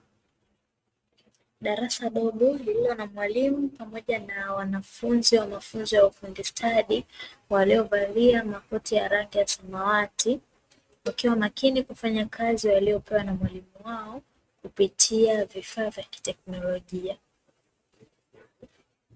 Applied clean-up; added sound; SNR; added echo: neural mask model RNNoise.